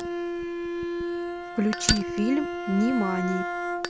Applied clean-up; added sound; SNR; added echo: none; Fire + Bowed string instrument; 1 dB; none.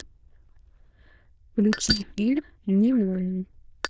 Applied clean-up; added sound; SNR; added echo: neural diffusion model UNIVERSE++.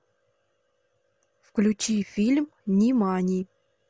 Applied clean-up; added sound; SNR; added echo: none; none; none; none.